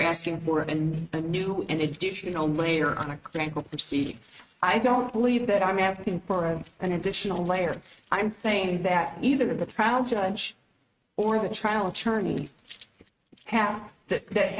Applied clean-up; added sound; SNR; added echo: neural mask model RNNoise.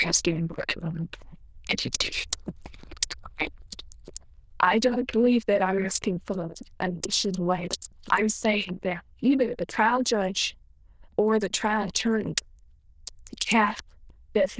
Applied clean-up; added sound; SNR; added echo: neural diffusion model UNIVERSE++.